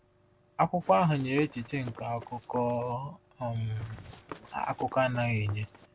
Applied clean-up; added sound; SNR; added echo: none; Run; 18 dB; none.